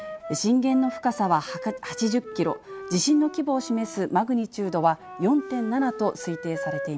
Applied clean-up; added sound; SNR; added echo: none; Wind instrument, woodwind instrument; 13 dB; none.